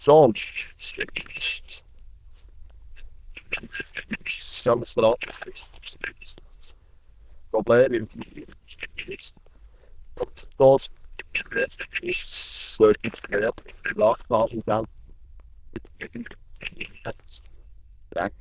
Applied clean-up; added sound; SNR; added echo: neural diffusion model UNIVERSE++.